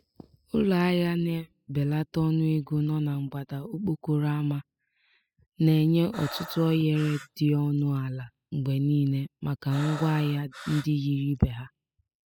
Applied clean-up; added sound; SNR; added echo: classical method spectral subtraction.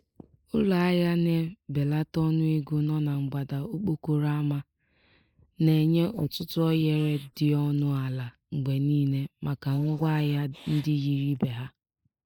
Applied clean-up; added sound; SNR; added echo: neural mask model Resemble Enhance denoiser.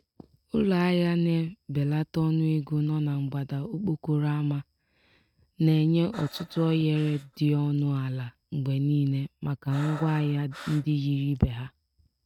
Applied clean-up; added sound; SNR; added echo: neural mask model RNNoise.